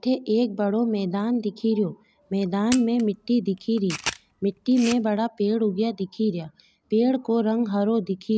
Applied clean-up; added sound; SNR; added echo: none; Camera; 14 dB; none.